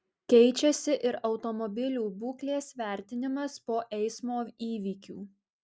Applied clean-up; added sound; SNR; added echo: none; none; none; none.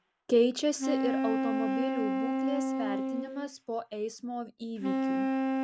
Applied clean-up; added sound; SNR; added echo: none; Wind instrument, woodwind instrument; -1 dB; none.